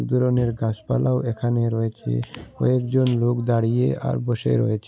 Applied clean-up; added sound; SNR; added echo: none; none; none; none.